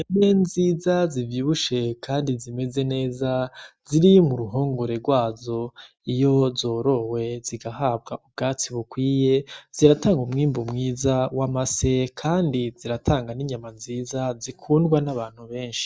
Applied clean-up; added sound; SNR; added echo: none; none; none; none.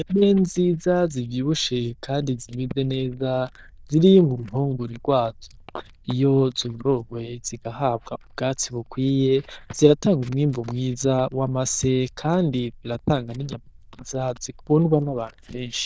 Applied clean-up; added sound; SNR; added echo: neural diffusion model UNIVERSE++.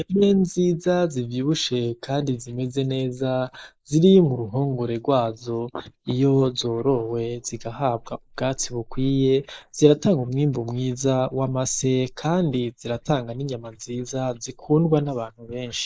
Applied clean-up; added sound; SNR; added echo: neural mask model Resemble Enhance denoiser.